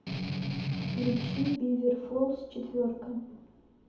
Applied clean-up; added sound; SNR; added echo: none; Strum; 0 dB; reverberation time 2.1 s.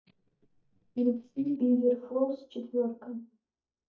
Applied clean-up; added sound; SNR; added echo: neural mask model DeepFilterNet 3.